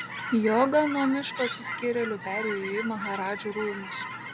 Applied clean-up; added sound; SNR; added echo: none; Chirp, tweet / Fowl; 8 dB; none.